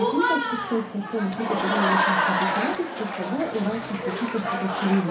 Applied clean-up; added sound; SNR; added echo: none; Applause / Crowd; -1 dB; reverberation time 0.3 s.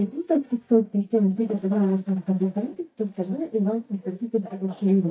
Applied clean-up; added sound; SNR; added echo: neural mask model DeepFilterNet 3.